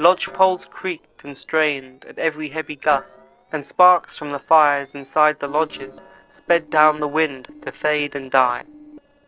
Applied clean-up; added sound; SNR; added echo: neural separator model SepFormer DNS4.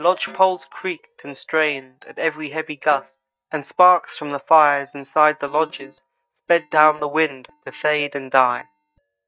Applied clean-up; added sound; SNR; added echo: neural mask model DeepFilterNet 3.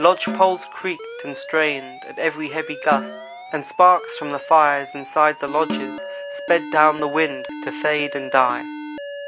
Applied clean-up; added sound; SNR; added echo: none; Snare drum + Alarm; 11 dB; none.